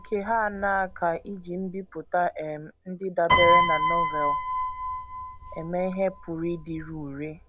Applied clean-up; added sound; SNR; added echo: none; Piano; 0 dB; none.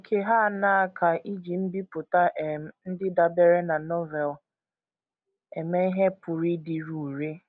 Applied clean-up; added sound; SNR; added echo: none; none; none; none.